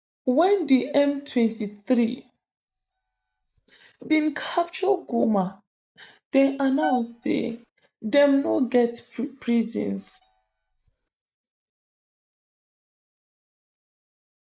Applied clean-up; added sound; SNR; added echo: neural mask model DeepFilterNet 3.